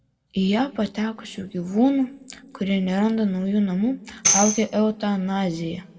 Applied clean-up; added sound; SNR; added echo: none; Tambourine; 3 dB; reverberation time 1.3 s.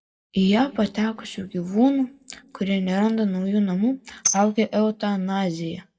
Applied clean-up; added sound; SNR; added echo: neural mask model DeepFilterNet 3.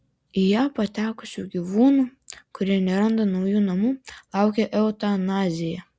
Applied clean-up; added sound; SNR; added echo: none; none; none; none.